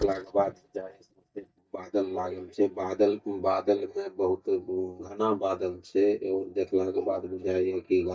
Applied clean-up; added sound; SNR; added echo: neural mask model DeepFilterNet 3.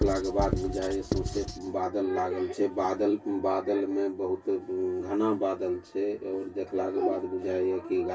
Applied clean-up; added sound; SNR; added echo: none; Writing; 4 dB; reverberation time 0.1 s.